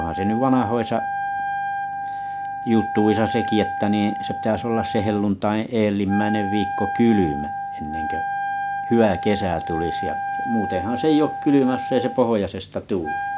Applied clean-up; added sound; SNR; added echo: none; Wind instrument, woodwind instrument; 5 dB; none.